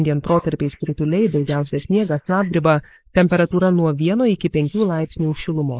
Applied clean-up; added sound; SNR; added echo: neural mask model Resemble Enhance denoiser.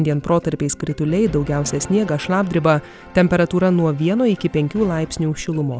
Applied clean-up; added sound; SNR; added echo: none; none; none; none.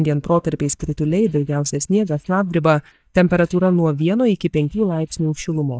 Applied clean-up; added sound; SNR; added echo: neural mask model DeepFilterNet 3.